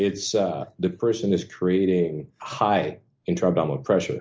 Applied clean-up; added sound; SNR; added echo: none; none; none; none.